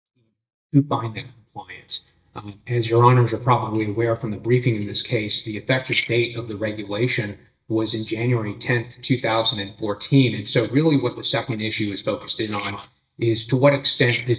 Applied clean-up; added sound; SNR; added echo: neural mask model DeepFilterNet 3.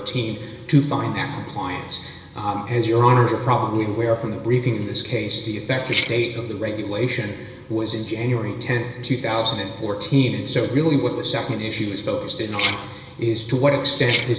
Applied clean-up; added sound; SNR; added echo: none; Keys jangling; 4 dB; reverberation time 1.3 s.